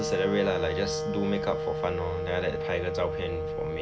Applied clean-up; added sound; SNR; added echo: none; Wind instrument, woodwind instrument; 1 dB; none.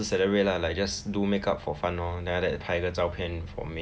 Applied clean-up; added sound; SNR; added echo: none; none; none; none.